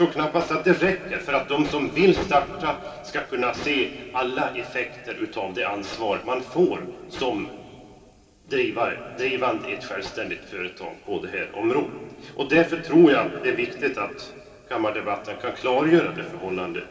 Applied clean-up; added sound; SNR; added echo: none; none; none; reverberation time 2.5 s.